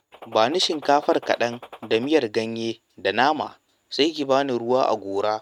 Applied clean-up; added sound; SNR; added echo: neural mask model RNNoise.